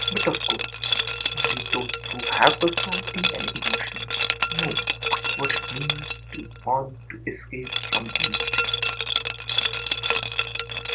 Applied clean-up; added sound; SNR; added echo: none; Liquid; -4 dB; none.